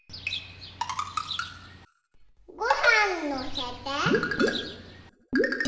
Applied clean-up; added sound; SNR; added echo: none; Bird; 12 dB; reverberation time 1.2 s.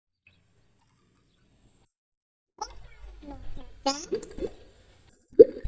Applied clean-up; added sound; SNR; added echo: neural mask model DeepFilterNet 3.